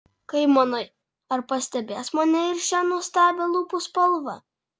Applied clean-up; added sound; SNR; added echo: none; none; none; none.